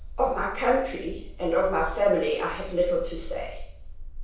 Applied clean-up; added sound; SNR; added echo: none; Bark; 10 dB; reverberation time 0.7 s.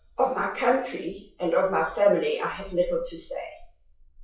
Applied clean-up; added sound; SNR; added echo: classical method WPE with log-MMSE.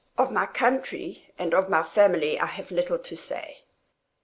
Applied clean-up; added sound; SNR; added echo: none; none; none; none.